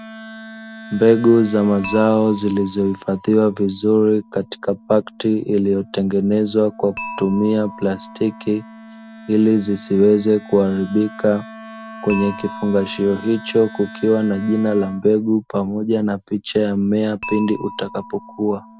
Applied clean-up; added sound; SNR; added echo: none; Wind instrument, woodwind instrument + Dishes, pots, and pans / Chink, clink; 17 dB; none.